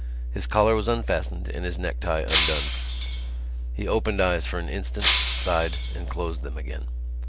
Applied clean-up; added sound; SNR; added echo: none; Shatter; 4 dB; none.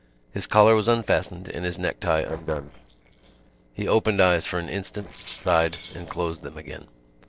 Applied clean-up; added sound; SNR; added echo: neural separator model SepFormer DNS4.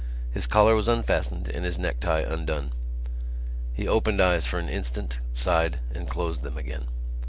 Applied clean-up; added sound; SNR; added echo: none; none; none; none.